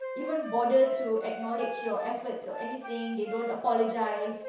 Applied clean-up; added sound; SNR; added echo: none; Wind instrument, woodwind instrument; 11 dB; reverberation time 0.7 s.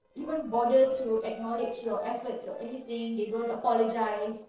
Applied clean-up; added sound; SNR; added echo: neural separator model SepFormer DNS4.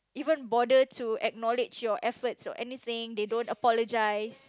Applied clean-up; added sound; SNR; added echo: none; none; none; none.